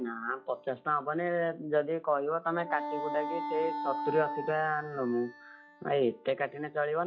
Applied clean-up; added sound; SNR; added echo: classical method log-MMSE.